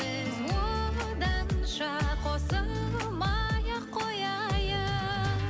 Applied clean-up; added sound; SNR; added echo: none; none; none; none.